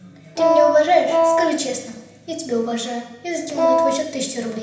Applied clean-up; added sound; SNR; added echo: none; Wind instrument, woodwind instrument; -3 dB; reverberation time 0.8 s.